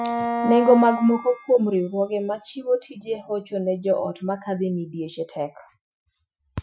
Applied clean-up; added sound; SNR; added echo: classical method Wiener filter.